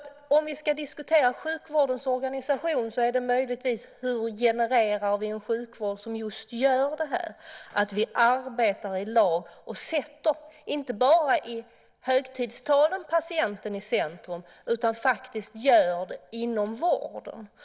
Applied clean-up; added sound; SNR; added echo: none; none; none; none.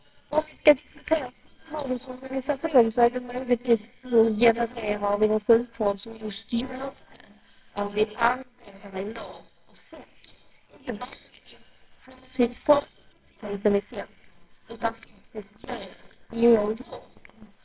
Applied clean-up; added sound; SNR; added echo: neural separator model SepFormer WHAMR!.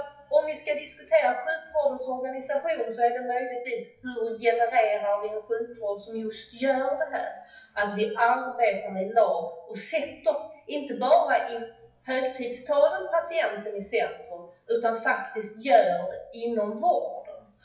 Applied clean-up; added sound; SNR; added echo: classical method WPE with log-MMSE.